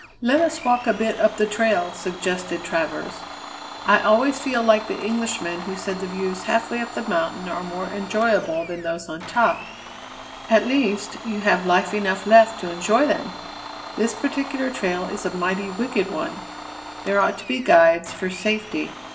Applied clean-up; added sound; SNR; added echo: none; Domestic sounds, home sounds; 14 dB; reverberation time 0.6 s.